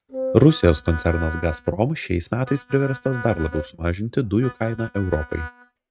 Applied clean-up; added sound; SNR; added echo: neural mask model RNNoise.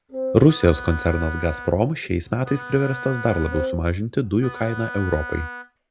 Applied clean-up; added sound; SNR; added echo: none; Wind instrument, woodwind instrument + Wind instrument, woodwind instrument; 11 dB; none.